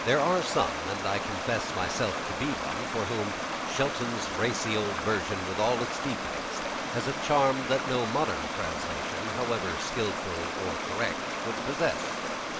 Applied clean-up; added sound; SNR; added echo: none; Stream; 1 dB; none.